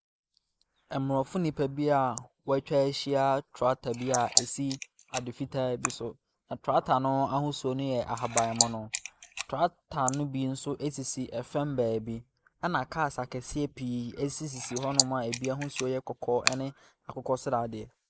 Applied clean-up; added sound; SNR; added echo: neural mask model Resemble Enhance denoiser.